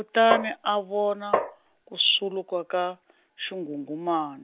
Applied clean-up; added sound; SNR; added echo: none; Tap; 1 dB; none.